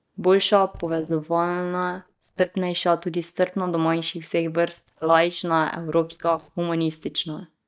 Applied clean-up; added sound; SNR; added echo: neural mask model DeepFilterNet 3.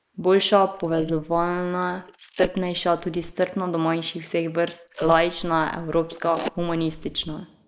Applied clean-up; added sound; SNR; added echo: neural mask model Resemble Enhance denoiser.